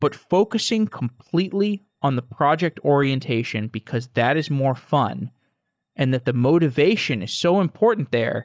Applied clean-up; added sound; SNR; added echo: neural mask model DeepFilterNet 3.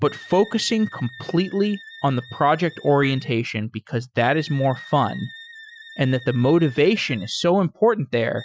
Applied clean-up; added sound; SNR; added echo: classical method Wiener filter.